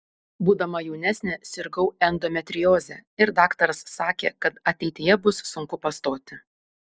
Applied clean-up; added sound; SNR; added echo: none; none; none; none.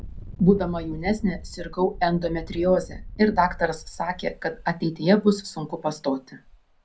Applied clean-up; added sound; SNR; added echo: none; Engine; 15 dB; reverberation time 0.2 s.